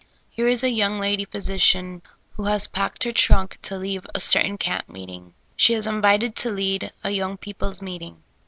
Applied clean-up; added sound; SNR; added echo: none; none; none; none.